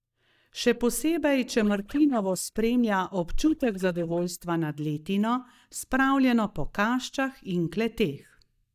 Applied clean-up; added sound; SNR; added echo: neural mask model DeepFilterNet 3.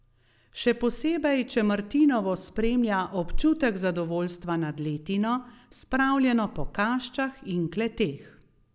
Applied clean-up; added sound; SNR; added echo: none; none; none; none.